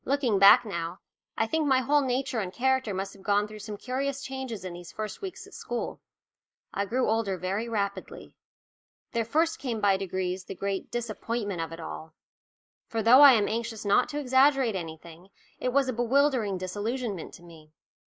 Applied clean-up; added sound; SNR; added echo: neural mask model Resemble Enhance denoiser.